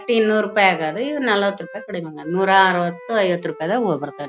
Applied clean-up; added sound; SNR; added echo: none; Wind instrument, woodwind instrument; 18 dB; none.